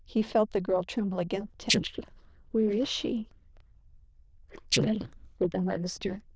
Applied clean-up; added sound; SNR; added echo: neural diffusion model UNIVERSE++.